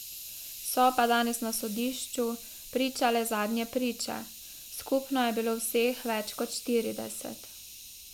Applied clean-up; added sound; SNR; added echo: none; Hiss; 14 dB; none.